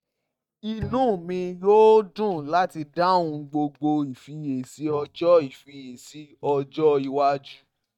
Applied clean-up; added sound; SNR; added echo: neural mask model DeepFilterNet 3.